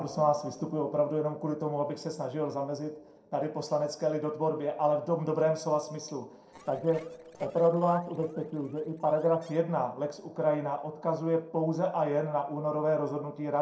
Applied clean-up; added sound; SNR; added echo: neural separator model SepFormer DNS4.